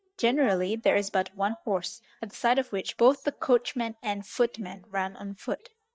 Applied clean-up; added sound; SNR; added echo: neural mask model DeepFilterNet 3.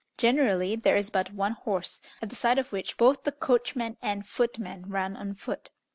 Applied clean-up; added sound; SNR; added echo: none; none; none; none.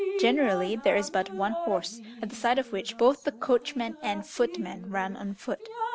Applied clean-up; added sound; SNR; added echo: none; Drip; 8 dB; none.